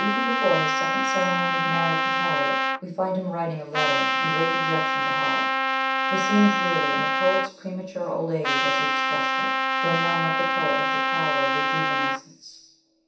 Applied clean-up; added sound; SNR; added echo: none; Trumpet; -4 dB; reverberation time 0.7 s.